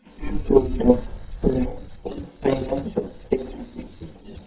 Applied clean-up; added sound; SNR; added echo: neural mask model DeepFilterNet 3.